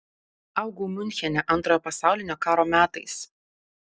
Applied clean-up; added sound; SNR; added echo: none; none; none; none.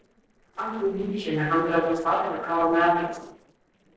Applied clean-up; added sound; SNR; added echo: neural separator model SepFormer DNS4.